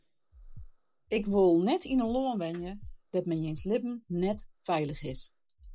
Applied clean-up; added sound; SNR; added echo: none; Breathing; 17 dB; none.